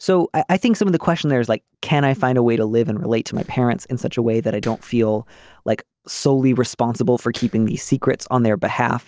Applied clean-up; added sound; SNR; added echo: neural separator model SepFormer DNS4.